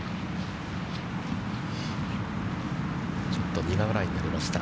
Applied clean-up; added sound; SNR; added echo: none; none; none; none.